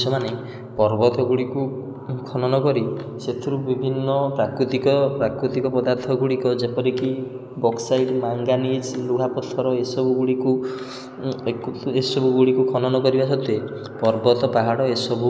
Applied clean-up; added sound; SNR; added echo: none; none; none; none.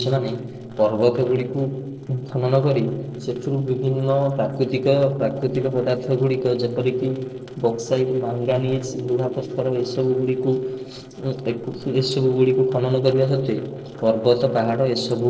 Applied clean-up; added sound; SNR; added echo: neural separator model SepFormer DNS4.